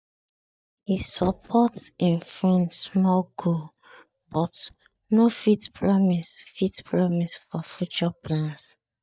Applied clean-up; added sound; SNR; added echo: neural mask model DeepFilterNet 3.